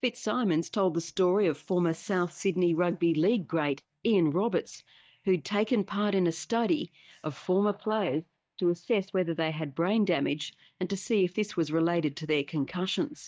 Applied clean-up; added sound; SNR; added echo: neural mask model DeepFilterNet 3.